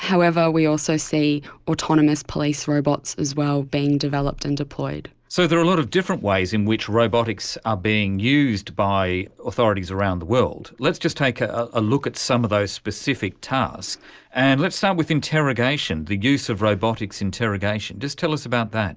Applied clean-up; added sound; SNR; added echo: none; none; none; none.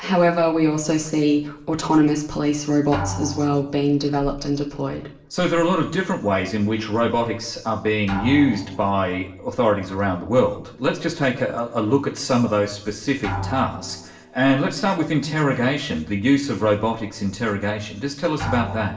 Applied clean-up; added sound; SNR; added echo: none; Drum; 15 dB; reverberation time 0.8 s.